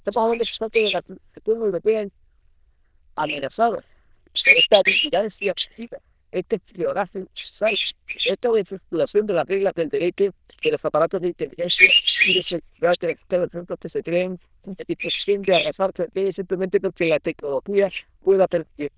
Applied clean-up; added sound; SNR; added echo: neural diffusion model UNIVERSE++.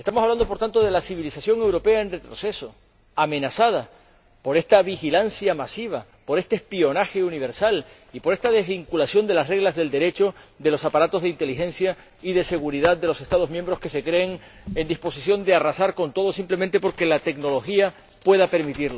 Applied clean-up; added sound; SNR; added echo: none; none; none; none.